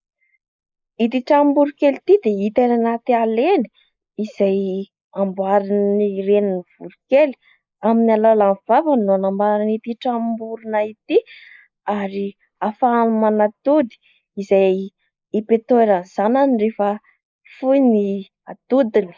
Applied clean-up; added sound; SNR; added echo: neural mask model Resemble Enhance denoiser.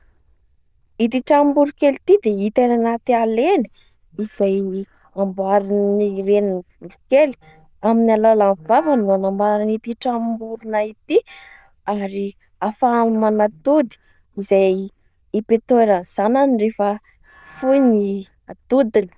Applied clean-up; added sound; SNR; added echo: neural diffusion model UNIVERSE++.